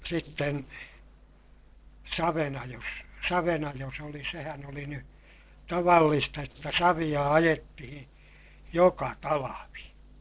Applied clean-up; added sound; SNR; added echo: neural separator model SepFormer DNS4.